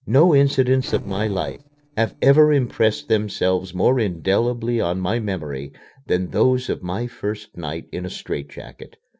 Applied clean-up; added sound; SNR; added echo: neural separator model SepFormer DNS4.